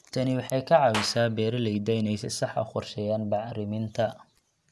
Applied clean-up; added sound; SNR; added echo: none; Clapping; 15 dB; none.